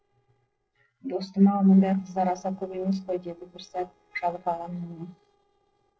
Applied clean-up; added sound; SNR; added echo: neural separator model SepFormer DNS4.